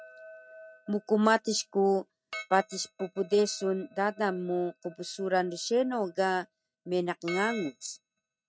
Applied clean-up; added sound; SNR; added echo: neural mask model RNNoise.